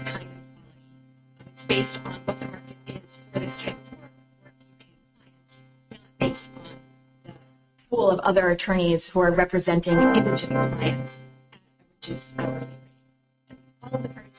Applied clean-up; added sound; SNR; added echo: neural mask model RNNoise.